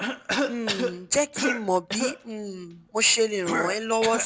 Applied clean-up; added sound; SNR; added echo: none; Cough; 4 dB; none.